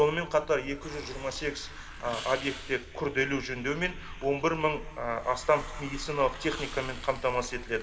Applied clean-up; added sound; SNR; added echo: none; Hiss; 11 dB; reverberation time 1.7 s.